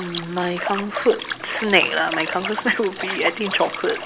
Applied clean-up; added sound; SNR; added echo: none; Liquid; 8 dB; none.